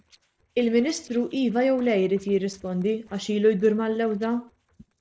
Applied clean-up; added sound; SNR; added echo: neural separator model SepFormer DNS4.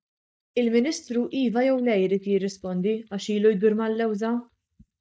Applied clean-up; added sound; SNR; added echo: neural mask model DeepFilterNet 3.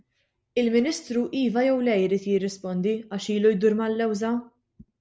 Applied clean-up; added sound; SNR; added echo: none; none; none; none.